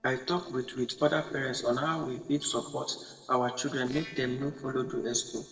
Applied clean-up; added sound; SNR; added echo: neural separator model SepFormer DNS4.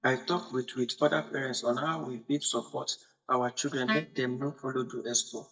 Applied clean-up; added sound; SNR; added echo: neural mask model DeepFilterNet 3.